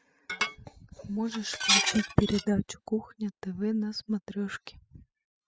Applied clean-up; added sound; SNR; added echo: classical method spectral subtraction.